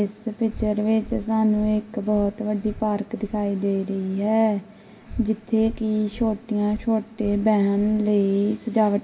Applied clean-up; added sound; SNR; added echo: none; Breathing; 17 dB; reverberation time 1.4 s.